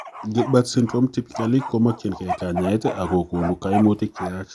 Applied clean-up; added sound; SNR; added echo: none; Bark; 10 dB; none.